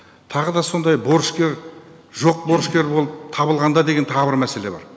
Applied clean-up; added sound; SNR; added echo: none; none; none; none.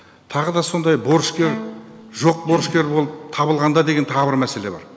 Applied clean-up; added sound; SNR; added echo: none; Bowed string instrument; 17 dB; none.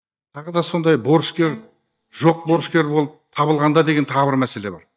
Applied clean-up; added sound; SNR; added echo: neural mask model DeepFilterNet 3.